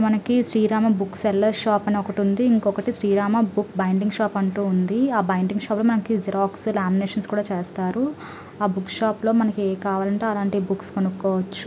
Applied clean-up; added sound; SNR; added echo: none; none; none; none.